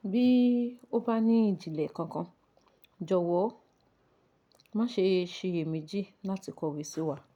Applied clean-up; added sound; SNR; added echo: none; none; none; none.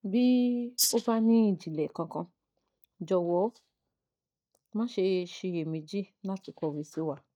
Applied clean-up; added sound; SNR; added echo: neural mask model DeepFilterNet 3.